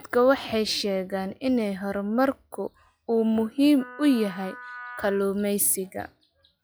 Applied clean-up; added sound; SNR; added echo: classical method log-MMSE.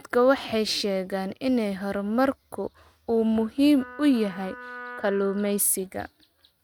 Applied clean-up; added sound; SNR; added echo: neural mask model RNNoise.